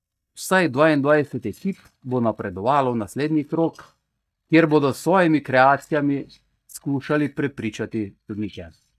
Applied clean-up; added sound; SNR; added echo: neural mask model DeepFilterNet 3.